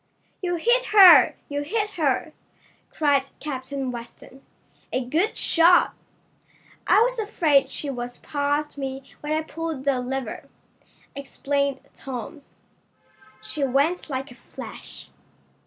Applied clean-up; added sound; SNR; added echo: none; none; none; none.